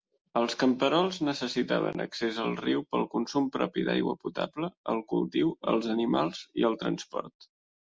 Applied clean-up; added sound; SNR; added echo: none; none; none; none.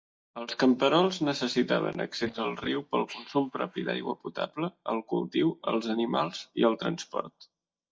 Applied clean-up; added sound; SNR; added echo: neural mask model DeepFilterNet 3.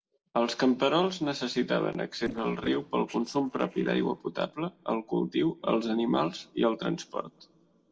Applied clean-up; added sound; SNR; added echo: neural separator model SepFormer DNS4.